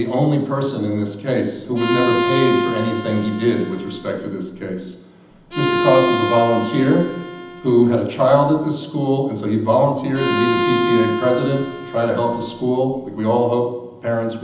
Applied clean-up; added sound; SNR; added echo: none; Bowed string instrument; 4 dB; reverberation time 0.8 s.